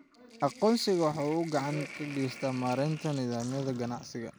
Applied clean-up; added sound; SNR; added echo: none; Sink (filling or washing); 16 dB; none.